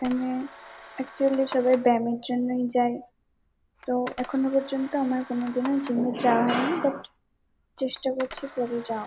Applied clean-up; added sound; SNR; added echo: none; Camera; 19 dB; none.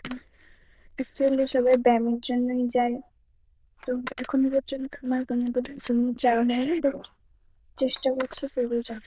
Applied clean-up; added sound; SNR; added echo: neural diffusion model UNIVERSE++.